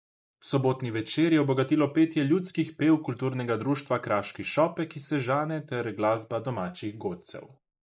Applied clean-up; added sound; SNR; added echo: neural mask model Resemble Enhance denoiser.